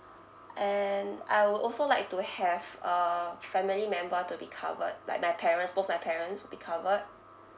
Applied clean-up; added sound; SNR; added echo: none; none; none; none.